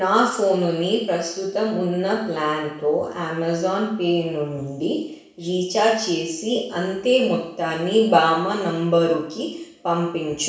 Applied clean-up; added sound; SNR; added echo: none; none; none; reverberation time 0.7 s.